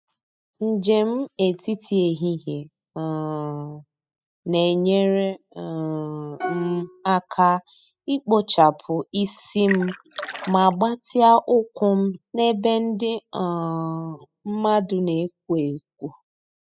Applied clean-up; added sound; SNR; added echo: classical method spectral subtraction.